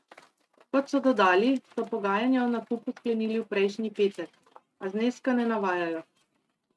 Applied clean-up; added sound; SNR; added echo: neural mask model RNNoise.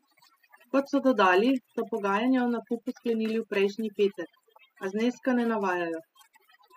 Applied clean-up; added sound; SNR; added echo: classical method spectral subtraction.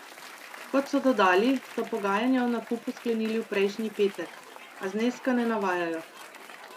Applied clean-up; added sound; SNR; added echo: none; Applause / Cheering; 17 dB; none.